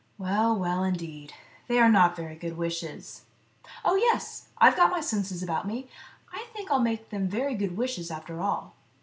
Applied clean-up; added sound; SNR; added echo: none; none; none; none.